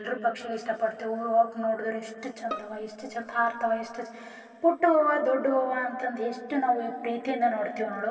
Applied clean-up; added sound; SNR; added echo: none; Bowed string instrument; 15 dB; reverberation time 2.9 s.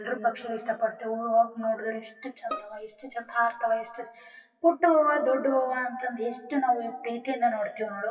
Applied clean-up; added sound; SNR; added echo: classical method WPE with log-MMSE.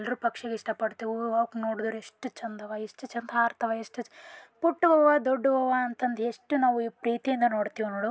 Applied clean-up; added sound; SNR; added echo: none; none; none; none.